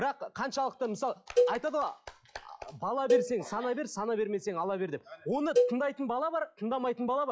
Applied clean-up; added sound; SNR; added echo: classical method log-MMSE.